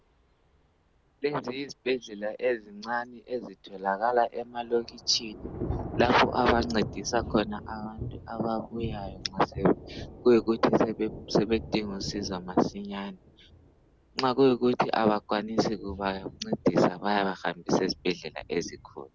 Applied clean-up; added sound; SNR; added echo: none; Thunder / Rain; 14 dB; none.